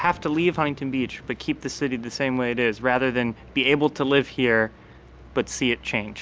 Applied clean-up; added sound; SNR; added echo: none; none; none; none.